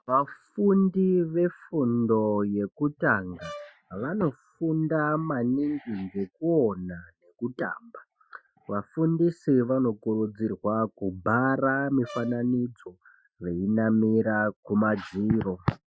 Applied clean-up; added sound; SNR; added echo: classical method Wiener filter.